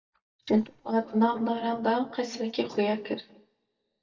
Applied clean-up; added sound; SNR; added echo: neural mask model DeepFilterNet 3.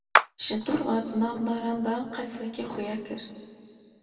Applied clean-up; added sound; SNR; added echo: none; Clapping; -2 dB; reverberation time 2.2 s.